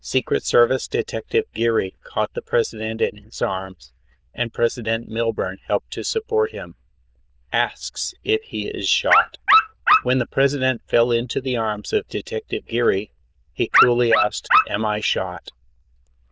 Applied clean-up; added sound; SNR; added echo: neural diffusion model UNIVERSE++.